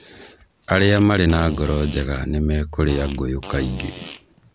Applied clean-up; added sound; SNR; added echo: none; Fart; 17 dB; none.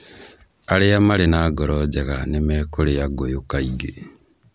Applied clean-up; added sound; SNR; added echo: none; none; none; none.